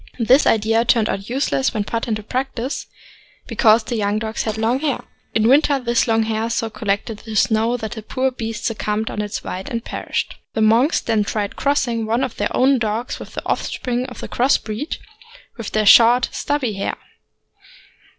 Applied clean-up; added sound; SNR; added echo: neural separator model SepFormer DNS4.